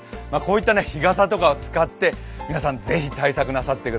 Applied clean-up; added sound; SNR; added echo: none; none; none; none.